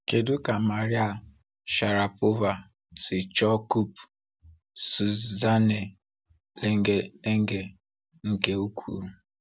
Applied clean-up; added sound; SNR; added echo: none; none; none; none.